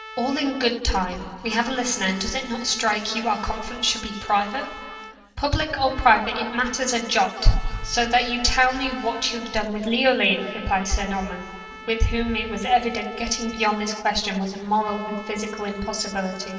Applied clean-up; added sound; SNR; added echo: none; Trumpet; 16 dB; reverberation time 2.7 s.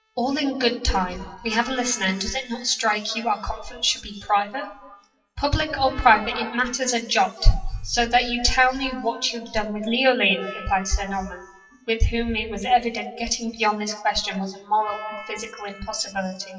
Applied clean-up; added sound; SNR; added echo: classical method WPE with log-MMSE.